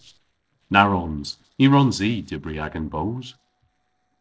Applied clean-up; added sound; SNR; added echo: neural separator model SepFormer DNS4.